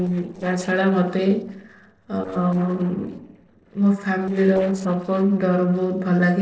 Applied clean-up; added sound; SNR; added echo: neural separator model SepFormer DNS4.